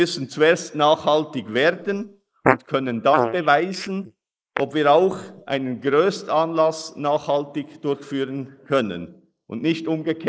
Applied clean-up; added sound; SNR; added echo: neural mask model Resemble Enhance denoiser.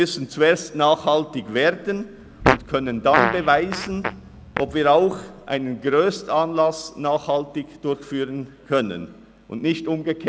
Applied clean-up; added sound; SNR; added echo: none; Fart; 3 dB; none.